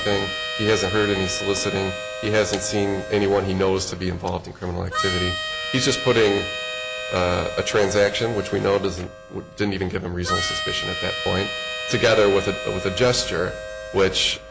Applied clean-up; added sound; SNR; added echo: none; Harmonica; 7 dB; none.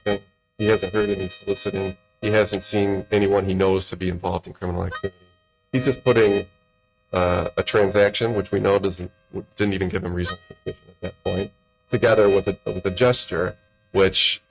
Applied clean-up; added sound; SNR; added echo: neural mask model RNNoise.